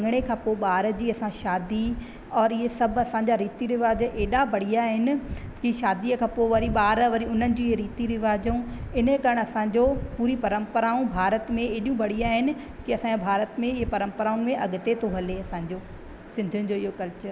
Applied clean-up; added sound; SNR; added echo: none; none; none; none.